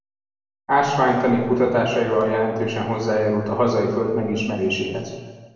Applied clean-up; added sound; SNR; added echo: none; none; none; reverberation time 1.3 s.